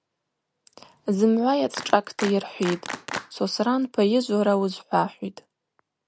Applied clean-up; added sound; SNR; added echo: none; Clapping; 11 dB; none.